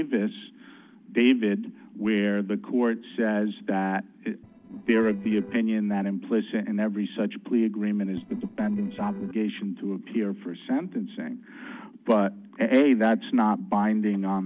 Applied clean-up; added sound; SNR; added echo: neural separator model SepFormer DNS4.